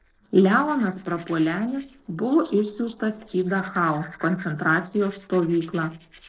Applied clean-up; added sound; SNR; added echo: neural separator model SepFormer DNS4.